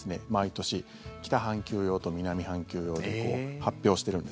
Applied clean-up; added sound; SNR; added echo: none; none; none; none.